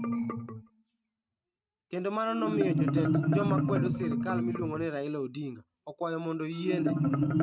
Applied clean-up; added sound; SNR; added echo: neural mask model RNNoise.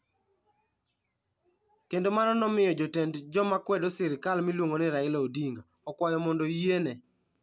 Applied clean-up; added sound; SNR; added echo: none; none; none; none.